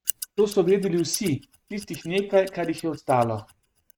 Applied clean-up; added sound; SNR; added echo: neural mask model RNNoise.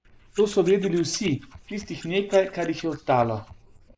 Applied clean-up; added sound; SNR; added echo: neural mask model Resemble Enhance denoiser.